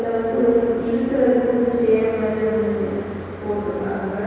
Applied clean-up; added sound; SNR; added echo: none; Traffic noise, roadway noise; 20 dB; reverberation time 2.0 s.